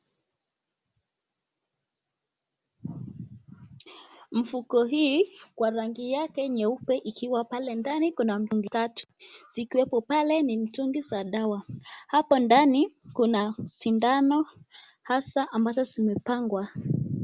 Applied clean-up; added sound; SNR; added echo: none; none; none; none.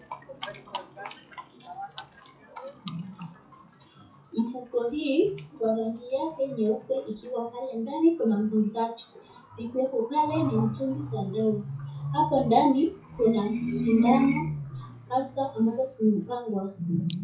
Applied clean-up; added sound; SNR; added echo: classical method WPE with log-MMSE.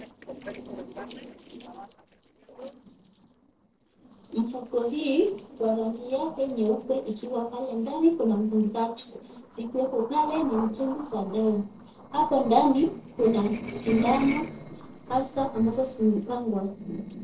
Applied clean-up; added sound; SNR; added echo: neural separator model SepFormer DNS4.